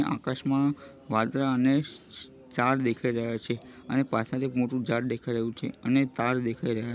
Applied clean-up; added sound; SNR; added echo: none; none; none; none.